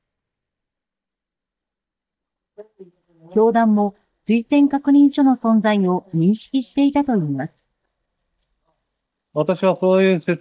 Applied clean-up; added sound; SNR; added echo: neural mask model DeepFilterNet 3.